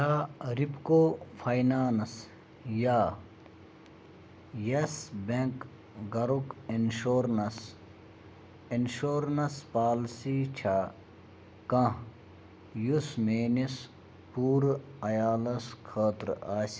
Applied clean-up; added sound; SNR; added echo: none; none; none; none.